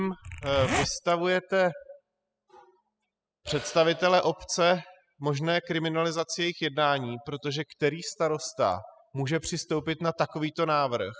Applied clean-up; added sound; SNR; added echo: classical method spectral subtraction.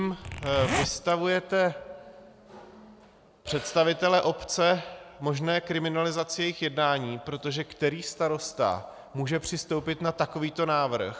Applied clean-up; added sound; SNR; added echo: none; Zipper (clothing); 3 dB; none.